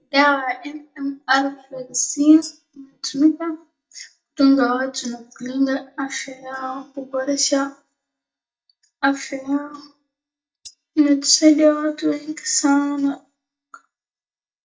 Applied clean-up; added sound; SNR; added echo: neural mask model DeepFilterNet 3.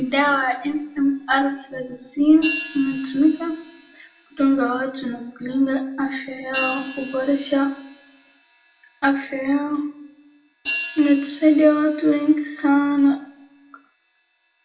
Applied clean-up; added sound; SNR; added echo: none; Hi-hat; 15 dB; reverberation time 0.5 s.